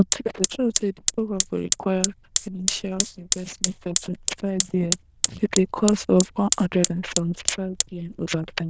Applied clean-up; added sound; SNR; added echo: neural diffusion model UNIVERSE++.